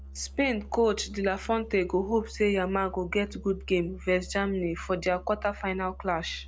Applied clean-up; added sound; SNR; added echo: none; Musical instrument; 15 dB; none.